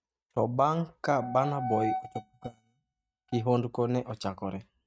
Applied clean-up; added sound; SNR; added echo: neural mask model RNNoise.